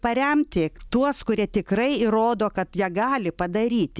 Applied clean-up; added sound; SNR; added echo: none; none; none; none.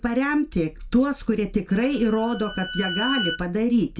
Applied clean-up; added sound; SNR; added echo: none; Bowed string instrument; 10 dB; reverberation time 0.2 s.